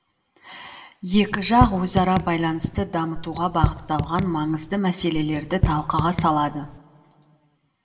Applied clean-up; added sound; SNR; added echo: none; Raindrop / Drip; 4 dB; reverberation time 1.3 s.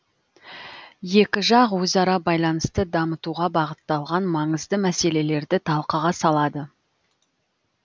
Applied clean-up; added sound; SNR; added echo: none; none; none; none.